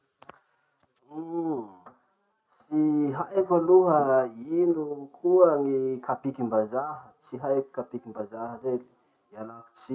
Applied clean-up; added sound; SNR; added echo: none; none; none; none.